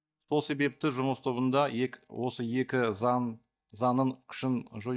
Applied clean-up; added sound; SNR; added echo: neural mask model DeepFilterNet 3.